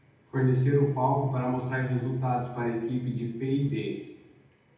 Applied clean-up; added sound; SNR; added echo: none; none; none; reverberation time 0.8 s.